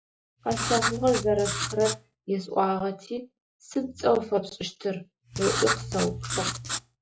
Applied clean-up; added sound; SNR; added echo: classical method log-MMSE.